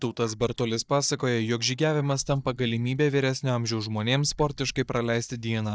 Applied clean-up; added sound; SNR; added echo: neural mask model DeepFilterNet 3.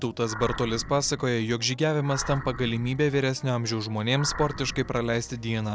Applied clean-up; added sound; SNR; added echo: none; Animal; 13 dB; none.